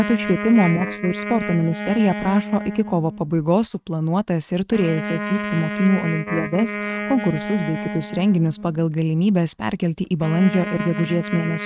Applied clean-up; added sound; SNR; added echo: neural mask model RNNoise.